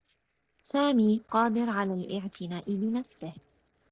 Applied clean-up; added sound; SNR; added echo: neural separator model SepFormer DNS4.